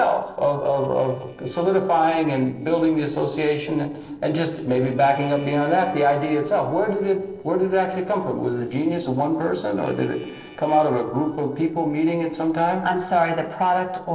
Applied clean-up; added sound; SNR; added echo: neural separator model SepFormer DNS4.